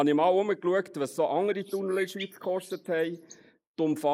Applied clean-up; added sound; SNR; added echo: neural mask model Resemble Enhance denoiser.